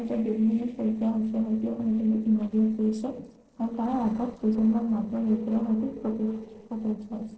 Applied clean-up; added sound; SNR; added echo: neural separator model SepFormer DNS4.